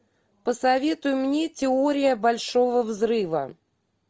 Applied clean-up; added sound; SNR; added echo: none; none; none; none.